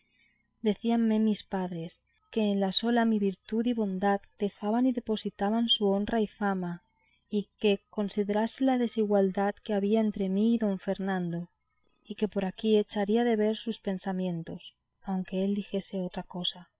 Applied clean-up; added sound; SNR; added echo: neural separator model SepFormer WHAM!.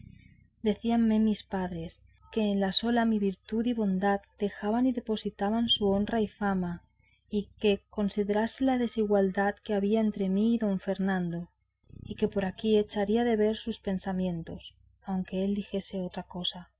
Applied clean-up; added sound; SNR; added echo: neural mask model RNNoise.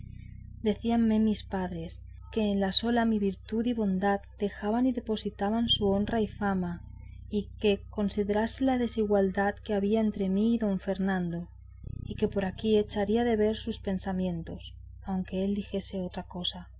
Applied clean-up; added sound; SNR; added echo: none; Bass guitar; 16 dB; none.